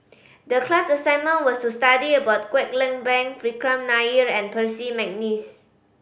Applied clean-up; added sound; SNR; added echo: none; none; none; none.